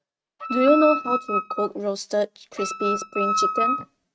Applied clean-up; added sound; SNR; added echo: neural mask model RNNoise.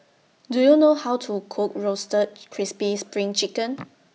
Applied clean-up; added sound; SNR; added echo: none; none; none; none.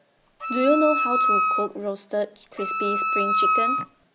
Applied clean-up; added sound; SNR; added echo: none; Wind instrument, woodwind instrument; -3 dB; none.